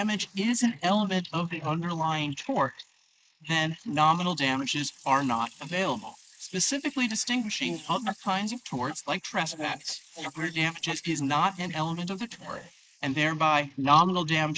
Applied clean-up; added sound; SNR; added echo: neural mask model Resemble Enhance denoiser.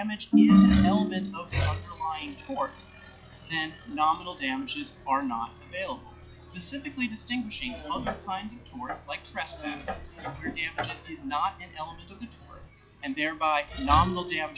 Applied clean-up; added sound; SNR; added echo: classical method log-MMSE.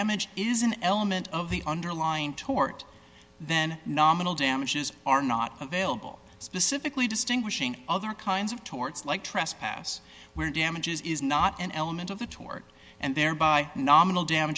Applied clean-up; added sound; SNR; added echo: none; none; none; none.